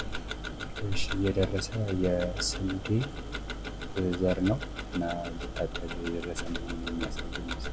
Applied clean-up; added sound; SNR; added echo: none; Tick-tock; 5 dB; none.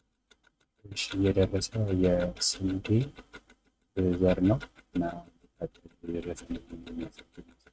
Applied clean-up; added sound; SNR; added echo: neural mask model RNNoise.